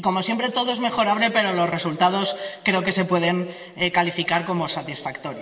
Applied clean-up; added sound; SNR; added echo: none; none; none; reverberation time 2.1 s.